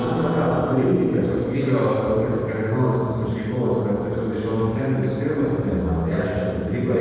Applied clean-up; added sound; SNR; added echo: neural separator model SepFormer DNS4.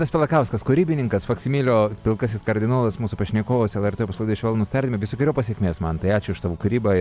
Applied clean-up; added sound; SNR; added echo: none; none; none; none.